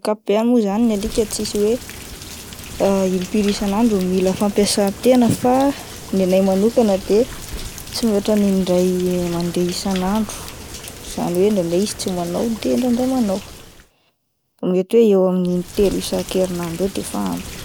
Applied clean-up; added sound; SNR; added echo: none; Rain; 15 dB; none.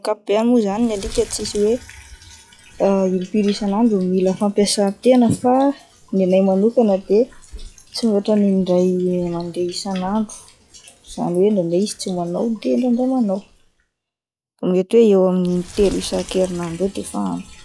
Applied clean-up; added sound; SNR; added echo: classical method log-MMSE.